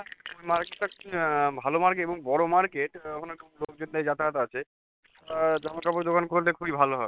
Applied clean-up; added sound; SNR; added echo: neural separator model SepFormer WHAM!.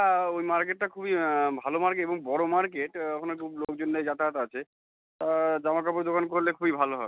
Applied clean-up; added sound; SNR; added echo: none; none; none; none.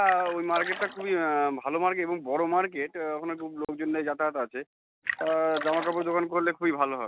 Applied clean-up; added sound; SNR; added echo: none; Splash, splatter; 8 dB; none.